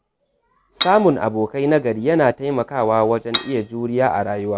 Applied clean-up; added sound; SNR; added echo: none; Cutlery, silverware / Dishes, pots, and pans; 8 dB; none.